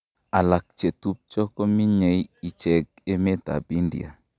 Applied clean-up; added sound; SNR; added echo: none; none; none; none.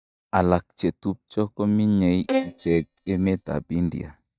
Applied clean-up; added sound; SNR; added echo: neural mask model DeepFilterNet 3.